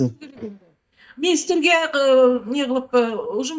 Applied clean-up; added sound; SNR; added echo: neural mask model DeepFilterNet 3.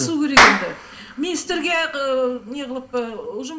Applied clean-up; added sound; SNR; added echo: none; Clapping; -2 dB; reverberation time 0.4 s.